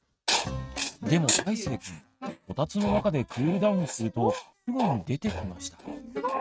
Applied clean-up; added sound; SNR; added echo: neural mask model RNNoise.